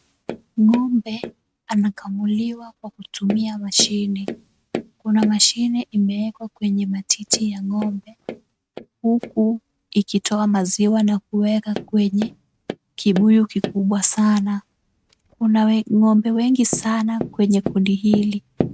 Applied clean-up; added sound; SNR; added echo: neural mask model RNNoise.